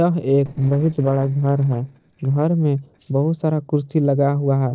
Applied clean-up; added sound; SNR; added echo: neural separator model SepFormer DNS4.